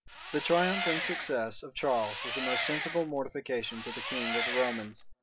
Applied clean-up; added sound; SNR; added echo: none; Engine; 2 dB; reverberation time 0.3 s.